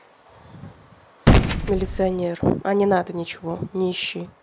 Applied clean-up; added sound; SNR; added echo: none; Gunshot, gunfire; -1 dB; none.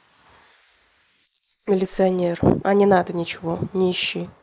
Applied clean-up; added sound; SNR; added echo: neural mask model Resemble Enhance denoiser.